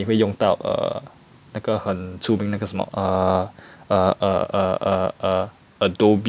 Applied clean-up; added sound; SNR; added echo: none; none; none; none.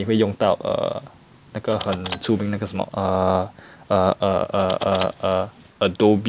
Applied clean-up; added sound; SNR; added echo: none; Car; 15 dB; none.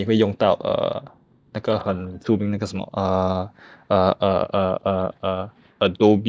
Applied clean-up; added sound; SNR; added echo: neural mask model DeepFilterNet 3.